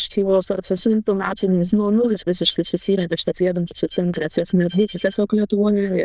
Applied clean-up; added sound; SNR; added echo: neural diffusion model UNIVERSE++.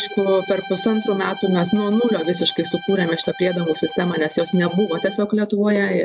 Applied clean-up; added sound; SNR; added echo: none; Bowed string instrument; 15 dB; none.